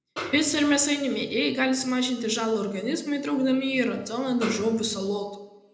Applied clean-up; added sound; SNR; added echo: none; Snare drum; 12 dB; reverberation time 0.7 s.